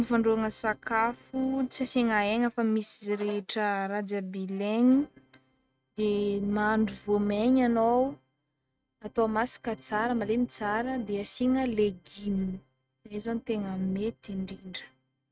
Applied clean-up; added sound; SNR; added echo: neural mask model RNNoise.